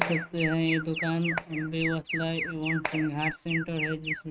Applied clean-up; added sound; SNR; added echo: neural mask model RNNoise.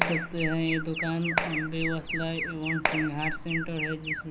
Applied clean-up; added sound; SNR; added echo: none; Alarm + Clapping; 1 dB; none.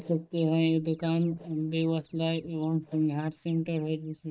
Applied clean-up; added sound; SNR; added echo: neural mask model DeepFilterNet 3.